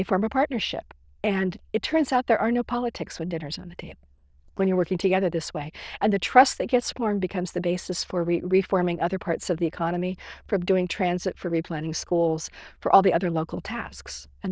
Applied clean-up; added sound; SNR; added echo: neural diffusion model UNIVERSE++.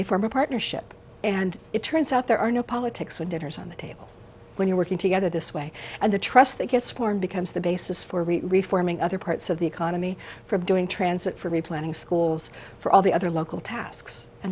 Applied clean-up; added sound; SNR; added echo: none; none; none; none.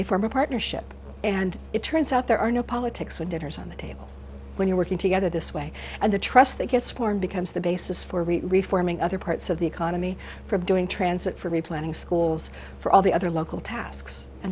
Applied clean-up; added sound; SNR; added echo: none; Musical instrument; 16 dB; none.